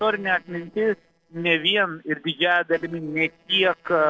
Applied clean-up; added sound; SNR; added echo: neural separator model SepFormer DNS4.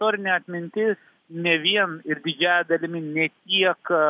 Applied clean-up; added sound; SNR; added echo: none; none; none; none.